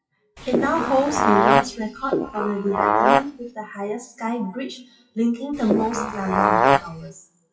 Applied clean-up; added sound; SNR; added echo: classical method WPE with log-MMSE.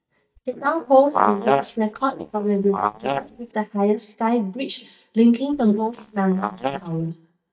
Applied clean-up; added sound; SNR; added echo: neural mask model DeepFilterNet 3.